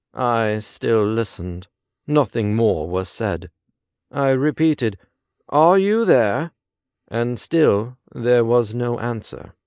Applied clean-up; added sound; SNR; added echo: neural mask model Resemble Enhance denoiser.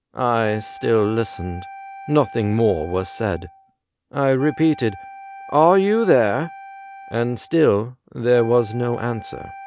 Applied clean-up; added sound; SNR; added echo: none; Wind instrument, woodwind instrument; 18 dB; none.